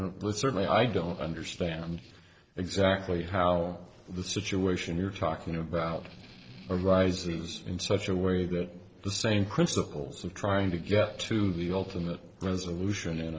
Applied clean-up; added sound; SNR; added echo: neural separator model SepFormer DNS4.